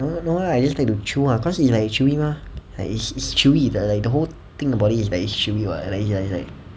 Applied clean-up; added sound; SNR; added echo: none; none; none; none.